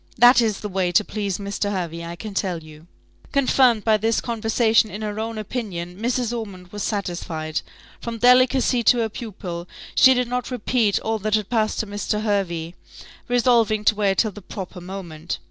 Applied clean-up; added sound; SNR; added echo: none; none; none; none.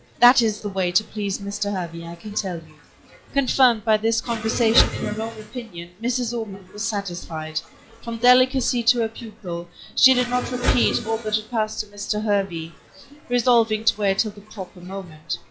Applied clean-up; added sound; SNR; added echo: classical method log-MMSE.